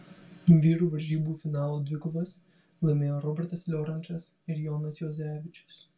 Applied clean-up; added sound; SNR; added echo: none; none; none; reverberation time 0.1 s.